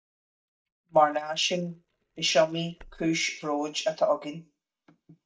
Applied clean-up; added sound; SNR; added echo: neural mask model DeepFilterNet 3.